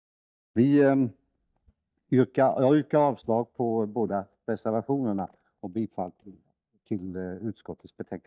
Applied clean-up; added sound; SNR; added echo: neural mask model DeepFilterNet 3.